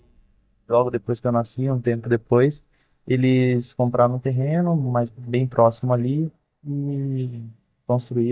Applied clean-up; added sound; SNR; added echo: neural mask model DeepFilterNet 3.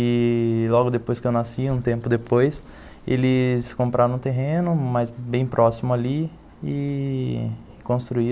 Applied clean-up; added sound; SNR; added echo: none; none; none; none.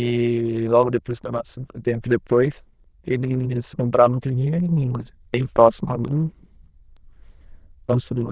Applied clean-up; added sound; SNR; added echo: neural diffusion model UNIVERSE++.